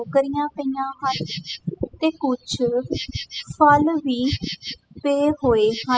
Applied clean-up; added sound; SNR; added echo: classical method spectral subtraction.